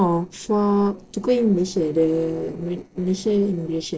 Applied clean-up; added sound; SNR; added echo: neural separator model SepFormer DNS4.